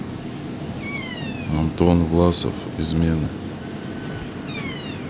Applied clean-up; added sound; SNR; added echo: none; Bird vocalization, bird call, bird song; 19 dB; none.